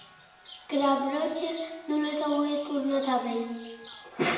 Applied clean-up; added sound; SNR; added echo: none; Chirp, tweet; 19 dB; reverberation time 1.1 s.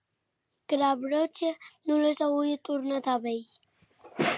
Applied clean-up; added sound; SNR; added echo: none; none; none; none.